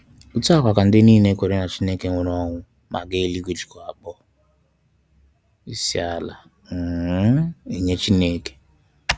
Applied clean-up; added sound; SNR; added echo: none; none; none; none.